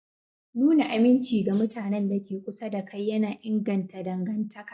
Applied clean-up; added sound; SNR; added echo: neural mask model DeepFilterNet 3.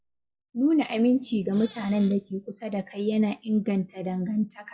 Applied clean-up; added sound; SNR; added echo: classical method WPE with log-MMSE.